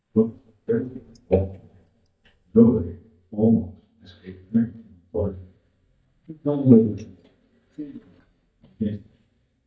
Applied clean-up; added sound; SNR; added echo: neural mask model DeepFilterNet 3.